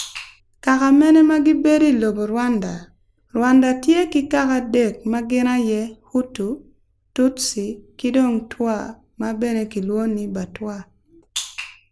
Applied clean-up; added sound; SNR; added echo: none; none; none; none.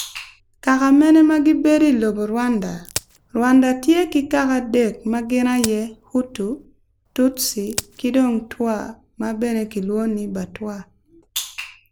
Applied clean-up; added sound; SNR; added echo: none; Crack; 17 dB; none.